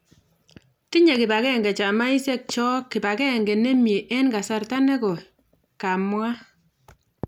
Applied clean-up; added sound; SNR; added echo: none; none; none; none.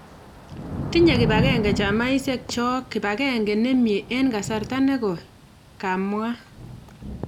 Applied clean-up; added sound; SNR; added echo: none; Thunder / Rain; 7 dB; none.